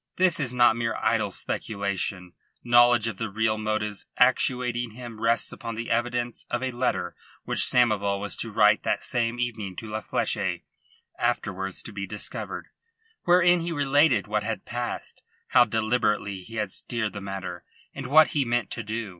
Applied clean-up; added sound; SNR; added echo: none; none; none; none.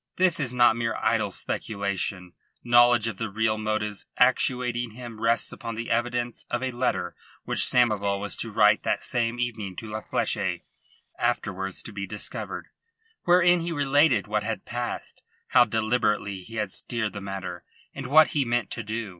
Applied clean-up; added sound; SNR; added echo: neural separator model SepFormer DNS4.